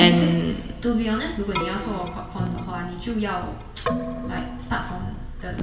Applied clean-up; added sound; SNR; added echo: none; Keyboard (musical); 8 dB; reverberation time 1.7 s.